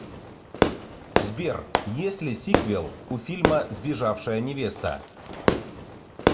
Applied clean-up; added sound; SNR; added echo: none; Fireworks; -2 dB; reverberation time 1.2 s.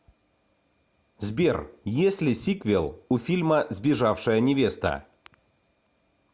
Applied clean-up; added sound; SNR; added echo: none; none; none; none.